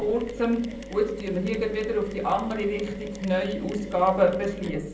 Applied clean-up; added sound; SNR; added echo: none; Mechanisms; 14 dB; reverberation time 0.6 s.